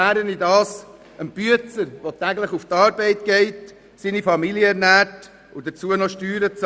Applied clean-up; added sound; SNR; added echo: none; none; none; none.